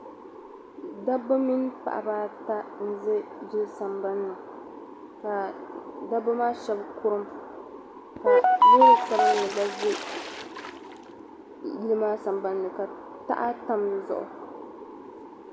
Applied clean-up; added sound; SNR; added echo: none; Water / Splash, splatter; 12 dB; none.